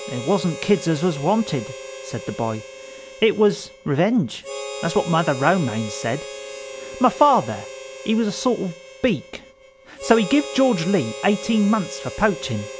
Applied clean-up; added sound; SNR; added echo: none; Harmonica; 12 dB; none.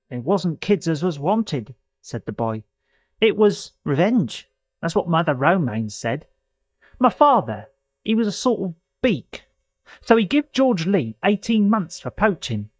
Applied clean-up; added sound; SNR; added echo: neural mask model DeepFilterNet 3.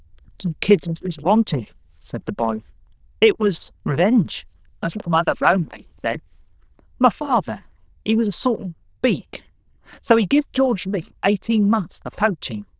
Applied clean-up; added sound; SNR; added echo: neural diffusion model UNIVERSE++.